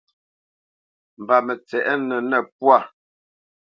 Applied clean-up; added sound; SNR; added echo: none; none; none; none.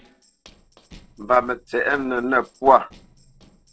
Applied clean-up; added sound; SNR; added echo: neural separator model SepFormer DNS4.